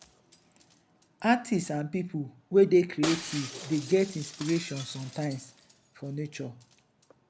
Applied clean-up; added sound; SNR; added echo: none; Shatter; 14 dB; none.